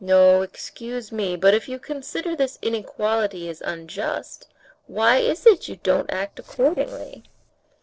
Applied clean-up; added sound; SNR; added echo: neural separator model SepFormer DNS4.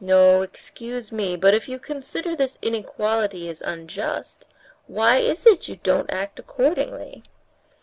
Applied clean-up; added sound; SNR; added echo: none; none; none; none.